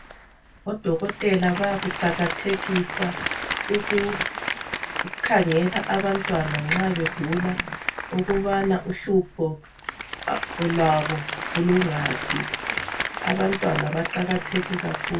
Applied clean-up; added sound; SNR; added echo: none; Applause; 5 dB; reverberation time 0.2 s.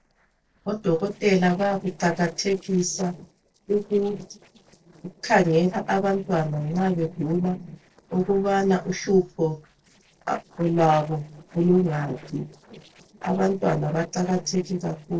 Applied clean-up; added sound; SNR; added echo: neural separator model SepFormer DNS4.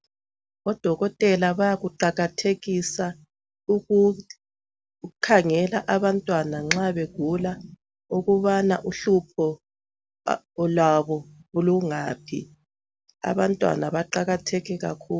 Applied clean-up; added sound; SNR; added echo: none; none; none; none.